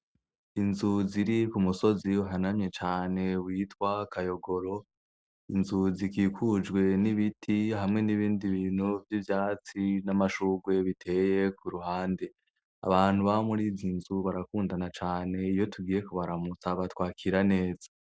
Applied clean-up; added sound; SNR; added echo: none; none; none; none.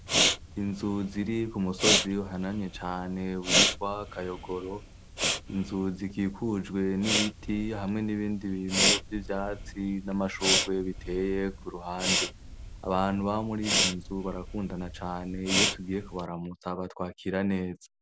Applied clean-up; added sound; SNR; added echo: none; Respiratory sounds; 0 dB; none.